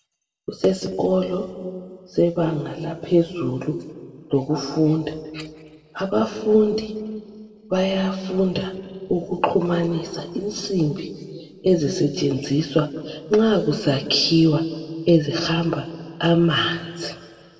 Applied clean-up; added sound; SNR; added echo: none; none; none; reverberation time 2.0 s.